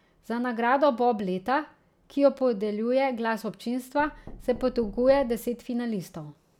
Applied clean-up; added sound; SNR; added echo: none; Knock; 18 dB; none.